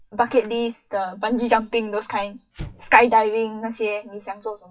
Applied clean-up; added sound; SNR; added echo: classical method WPE with log-MMSE.